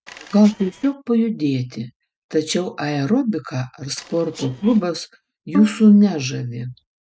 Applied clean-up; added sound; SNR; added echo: neural mask model RNNoise.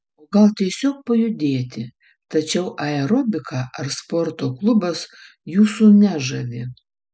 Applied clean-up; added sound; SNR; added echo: none; none; none; none.